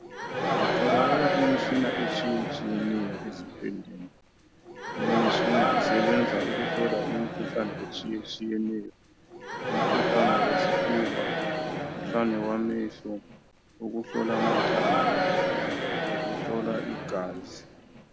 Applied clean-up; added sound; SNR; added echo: none; Crowd; -3 dB; none.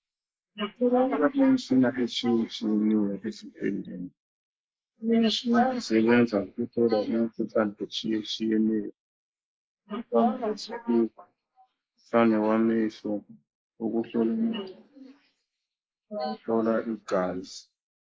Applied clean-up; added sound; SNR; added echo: neural mask model Resemble Enhance denoiser.